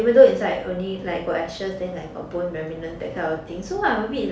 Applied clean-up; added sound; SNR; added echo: none; none; none; none.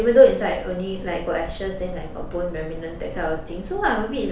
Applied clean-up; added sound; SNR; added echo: none; Mechanical fan; 12 dB; none.